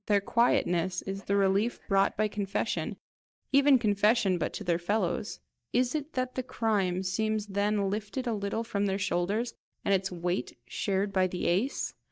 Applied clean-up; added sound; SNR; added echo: neural mask model DeepFilterNet 3.